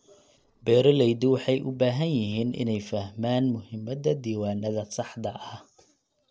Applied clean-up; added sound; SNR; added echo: neural separator model SepFormer DNS4.